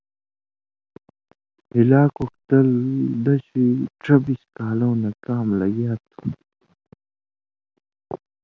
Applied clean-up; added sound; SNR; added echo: none; none; none; none.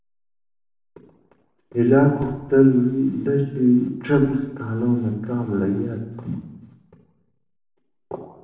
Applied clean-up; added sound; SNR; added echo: none; none; none; reverberation time 0.9 s.